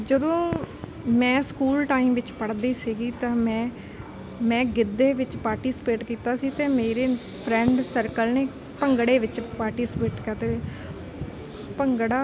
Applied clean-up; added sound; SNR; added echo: none; none; none; none.